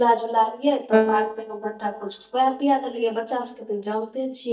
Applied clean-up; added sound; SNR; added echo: neural mask model DeepFilterNet 3.